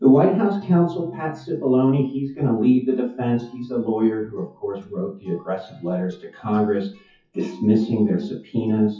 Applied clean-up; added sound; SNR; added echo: classical method WPE with log-MMSE.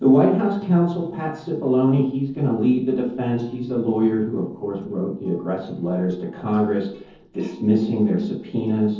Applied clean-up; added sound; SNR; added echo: neural separator model SepFormer DNS4.